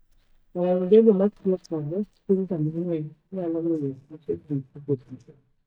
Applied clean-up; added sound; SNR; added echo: neural mask model DeepFilterNet 3.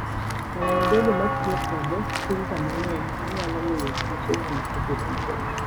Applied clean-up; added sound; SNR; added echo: none; Walk, footsteps / Bell; -2 dB; none.